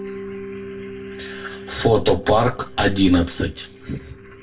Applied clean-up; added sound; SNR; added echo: neural separator model SepFormer DNS4.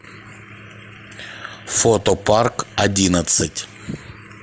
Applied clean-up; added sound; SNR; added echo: none; none; none; none.